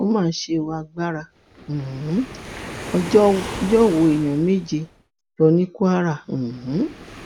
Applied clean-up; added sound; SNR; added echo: none; Waves, surf; 15 dB; none.